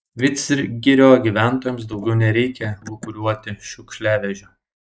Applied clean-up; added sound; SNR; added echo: neural mask model Resemble Enhance denoiser.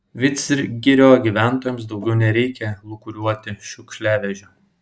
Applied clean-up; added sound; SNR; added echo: none; none; none; none.